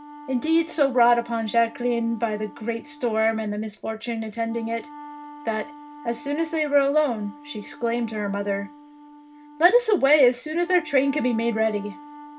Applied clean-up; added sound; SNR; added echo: none; Wind instrument, woodwind instrument; 19 dB; reverberation time 0.4 s.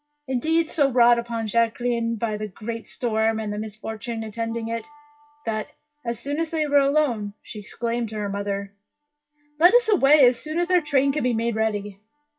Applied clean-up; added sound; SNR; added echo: classical method WPE with log-MMSE.